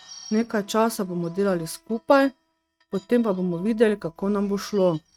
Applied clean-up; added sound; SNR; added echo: neural mask model RNNoise.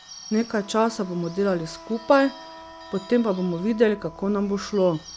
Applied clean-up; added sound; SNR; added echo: none; Wind instrument, woodwind instrument + Bird / Bell; 19 dB; none.